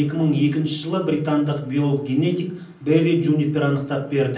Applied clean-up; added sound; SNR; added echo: none; none; none; reverberation time 0.6 s.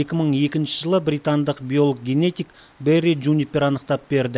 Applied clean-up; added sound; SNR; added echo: none; none; none; none.